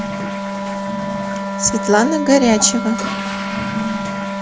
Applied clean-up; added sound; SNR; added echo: none; Wind instrument, woodwind instrument + Toilet flush / Water; 3 dB; none.